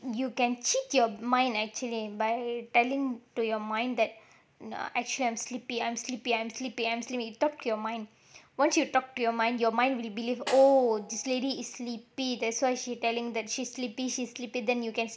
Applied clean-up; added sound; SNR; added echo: none; Snare drum; 14 dB; none.